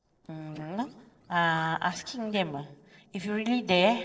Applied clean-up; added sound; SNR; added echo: neural separator model SepFormer DNS4.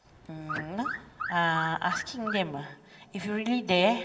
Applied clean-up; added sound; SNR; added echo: none; Alarm / Car; 7 dB; reverberation time 2.4 s.